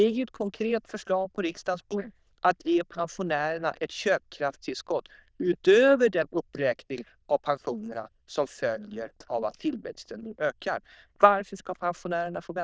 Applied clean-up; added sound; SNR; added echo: neural diffusion model UNIVERSE++.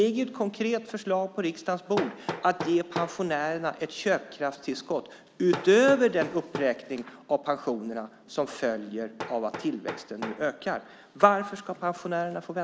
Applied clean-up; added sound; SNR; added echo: none; Hammer; 14 dB; none.